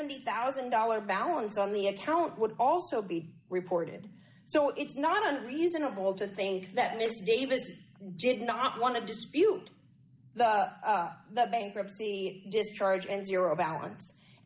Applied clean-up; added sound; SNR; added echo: none; none; none; none.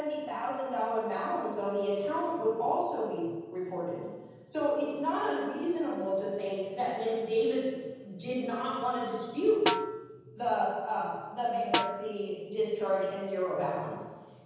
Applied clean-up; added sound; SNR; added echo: none; Snare drum; 3 dB; reverberation time 1.2 s.